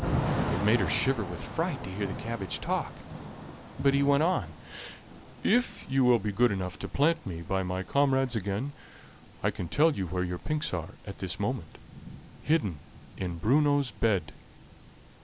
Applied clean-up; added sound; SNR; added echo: none; Thunder / Rain; 10 dB; none.